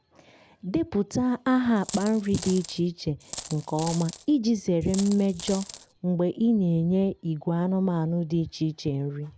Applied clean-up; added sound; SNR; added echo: none; Coin (dropping); 14 dB; none.